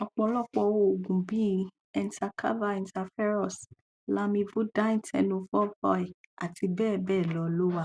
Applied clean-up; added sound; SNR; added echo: none; none; none; none.